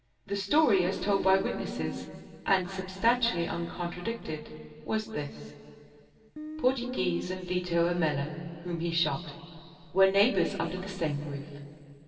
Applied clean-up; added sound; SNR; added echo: none; Guitar; 8 dB; reverberation time 2.8 s.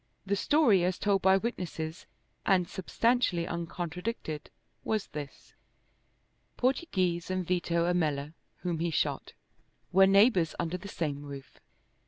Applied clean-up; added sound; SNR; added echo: none; none; none; none.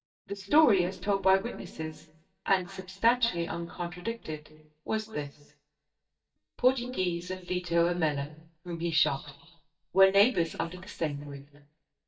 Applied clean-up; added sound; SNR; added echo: neural mask model DeepFilterNet 3.